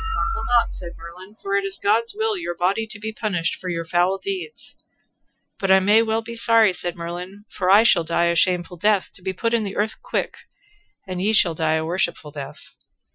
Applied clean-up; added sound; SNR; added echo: classical method Wiener filter.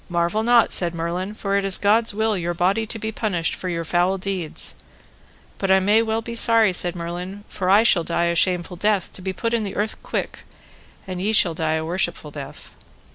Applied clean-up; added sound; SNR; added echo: none; none; none; none.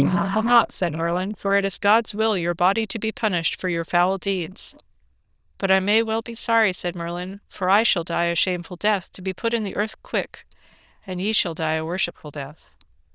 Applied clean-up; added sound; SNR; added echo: neural diffusion model UNIVERSE++.